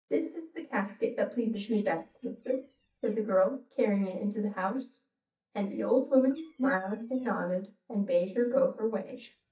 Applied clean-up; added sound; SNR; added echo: neural mask model DeepFilterNet 3.